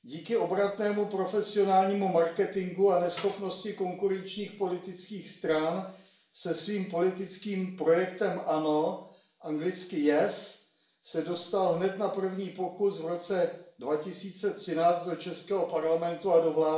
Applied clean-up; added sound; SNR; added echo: none; Tambourine; 20 dB; reverberation time 0.6 s.